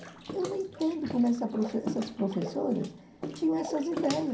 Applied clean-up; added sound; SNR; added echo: none; Bathtub (filling or washing) / Water / Splash, splatter; 10 dB; reverberation time 0.3 s.